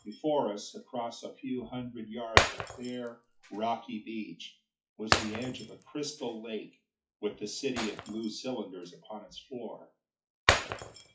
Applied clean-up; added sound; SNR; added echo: classical method WPE with log-MMSE.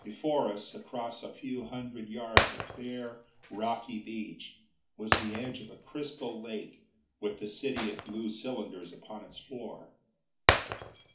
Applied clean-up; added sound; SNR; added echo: none; Shatter; -2 dB; reverberation time 0.4 s.